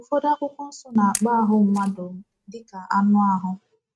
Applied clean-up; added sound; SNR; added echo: neural mask model RNNoise.